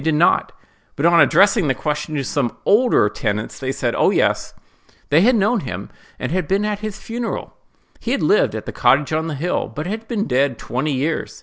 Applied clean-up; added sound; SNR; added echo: none; none; none; none.